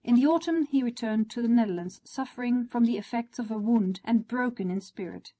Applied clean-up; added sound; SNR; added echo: none; none; none; none.